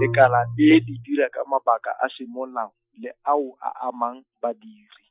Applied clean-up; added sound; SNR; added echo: classical method Wiener filter.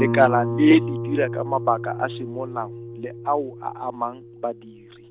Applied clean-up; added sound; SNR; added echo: none; Guitar; 6 dB; none.